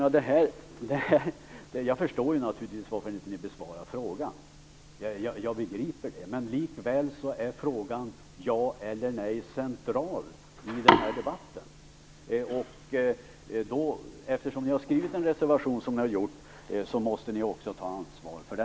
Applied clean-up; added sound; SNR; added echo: none; none; none; none.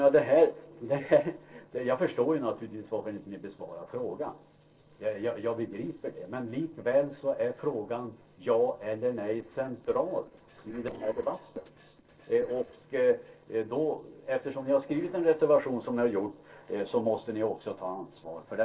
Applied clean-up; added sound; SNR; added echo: neural separator model SepFormer DNS4.